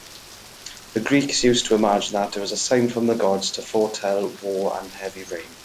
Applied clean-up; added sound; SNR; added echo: none; Rain; 18 dB; none.